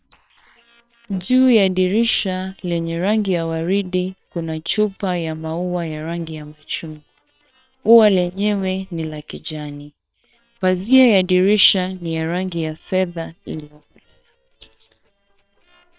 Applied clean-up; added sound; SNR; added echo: neural separator model SepFormer WHAM!.